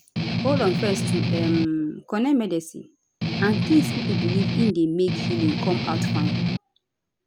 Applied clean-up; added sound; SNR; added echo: none; Strum; -1 dB; none.